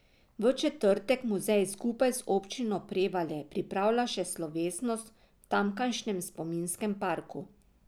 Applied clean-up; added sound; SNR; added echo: none; none; none; none.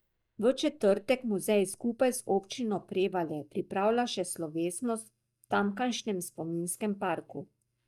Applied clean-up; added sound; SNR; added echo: neural mask model DeepFilterNet 3.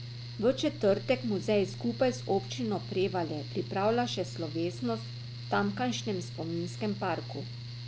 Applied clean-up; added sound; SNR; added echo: none; Mechanical fan; 9 dB; none.